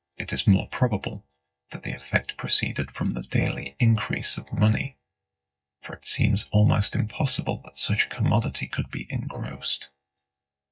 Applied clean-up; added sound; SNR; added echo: neural mask model DeepFilterNet 3.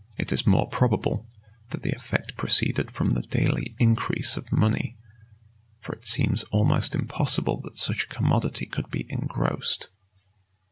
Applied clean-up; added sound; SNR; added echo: none; none; none; none.